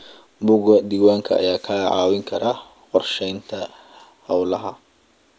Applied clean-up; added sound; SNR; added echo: none; none; none; none.